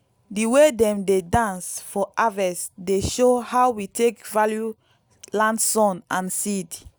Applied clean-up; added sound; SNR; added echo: none; none; none; none.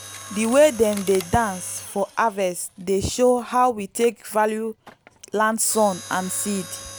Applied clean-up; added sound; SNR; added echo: none; Mechanisms; 18 dB; none.